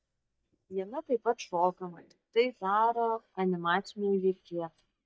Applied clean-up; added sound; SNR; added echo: neural mask model DeepFilterNet 3.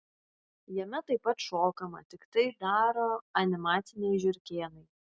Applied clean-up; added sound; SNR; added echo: none; none; none; none.